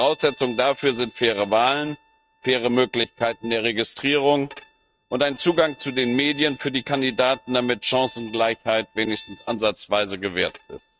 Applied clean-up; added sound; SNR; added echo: neural mask model RNNoise.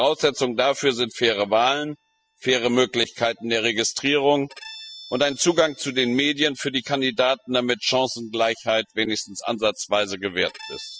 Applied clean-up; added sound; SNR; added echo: classical method spectral subtraction.